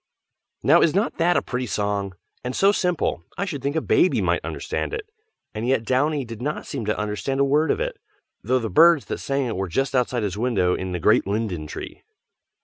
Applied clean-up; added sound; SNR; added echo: none; none; none; none.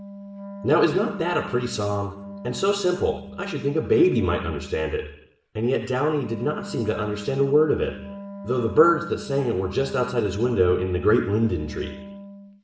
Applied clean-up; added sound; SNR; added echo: none; Wind instrument, woodwind instrument; 15 dB; reverberation time 0.8 s.